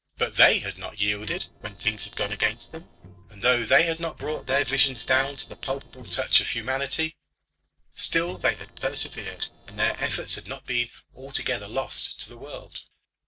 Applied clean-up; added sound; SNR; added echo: neural separator model SepFormer DNS4.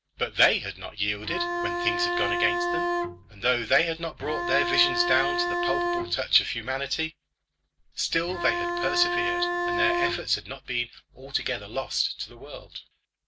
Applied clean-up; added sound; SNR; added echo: none; Bowed string instrument; 0 dB; none.